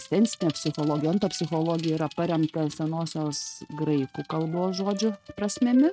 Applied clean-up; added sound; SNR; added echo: neural mask model RNNoise.